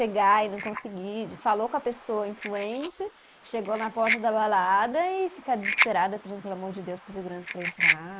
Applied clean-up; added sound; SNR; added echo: neural mask model Resemble Enhance denoiser.